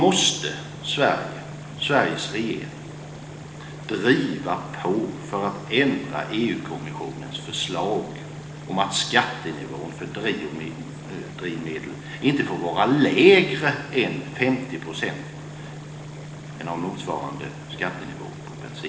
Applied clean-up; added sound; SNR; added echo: none; Liquid; 19 dB; reverberation time 1.1 s.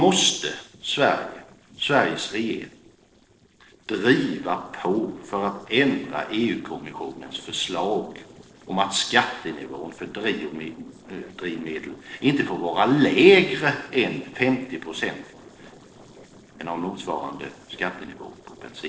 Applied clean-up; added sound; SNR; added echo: neural separator model SepFormer DNS4.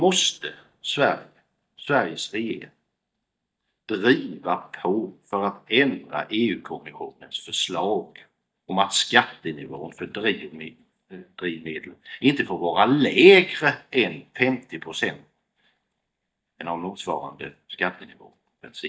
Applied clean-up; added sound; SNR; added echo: neural mask model DeepFilterNet 3.